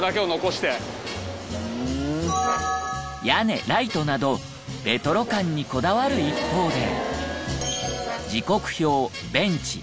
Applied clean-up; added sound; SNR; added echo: none; none; none; none.